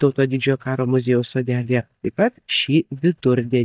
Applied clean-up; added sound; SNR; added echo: neural mask model DeepFilterNet 3.